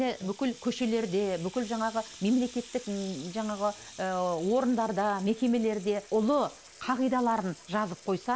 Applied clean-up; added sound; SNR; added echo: none; Sink (filling or washing) / Water tap, faucet; 20 dB; none.